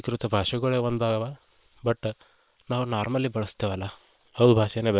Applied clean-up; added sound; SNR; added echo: neural separator model SepFormer WHAM!.